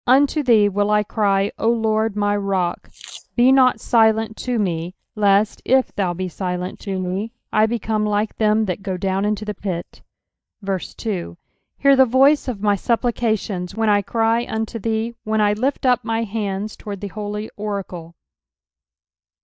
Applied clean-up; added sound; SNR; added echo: neural mask model DeepFilterNet 3.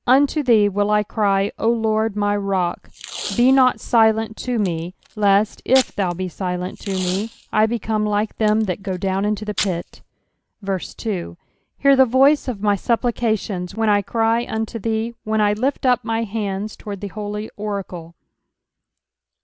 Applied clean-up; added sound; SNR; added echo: none; Packing tape, duct tape; 15 dB; none.